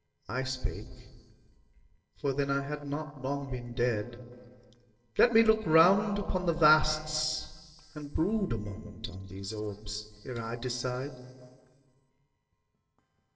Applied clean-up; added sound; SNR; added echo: neural separator model SepFormer DNS4.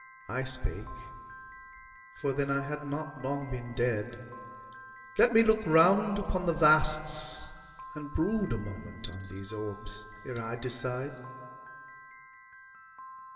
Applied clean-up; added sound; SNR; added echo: none; Piano; 17 dB; reverberation time 2.4 s.